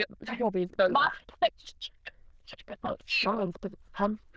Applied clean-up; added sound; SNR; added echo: neural diffusion model UNIVERSE++.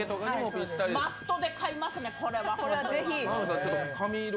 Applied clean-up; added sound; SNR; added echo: none; Wind instrument, woodwind instrument; 13 dB; none.